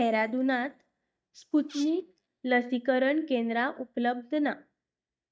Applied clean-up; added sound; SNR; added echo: neural mask model DeepFilterNet 3.